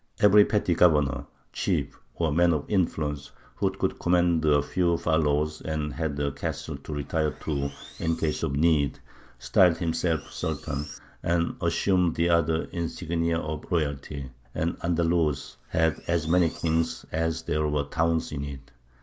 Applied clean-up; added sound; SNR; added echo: neural mask model Resemble Enhance denoiser.